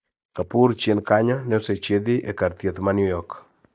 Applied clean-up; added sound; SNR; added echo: neural mask model DeepFilterNet 3.